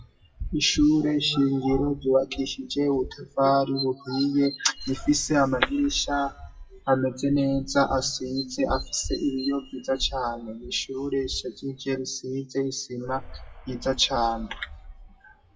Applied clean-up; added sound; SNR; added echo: classical method WPE with log-MMSE.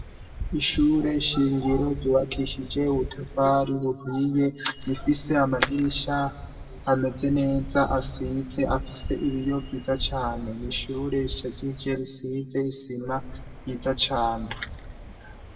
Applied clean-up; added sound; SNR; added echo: none; Waves, surf; 11 dB; reverberation time 1.4 s.